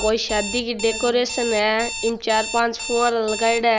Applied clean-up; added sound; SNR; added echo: none; Alarm; 9 dB; none.